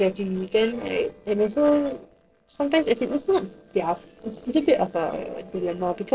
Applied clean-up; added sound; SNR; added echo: neural separator model SepFormer DNS4.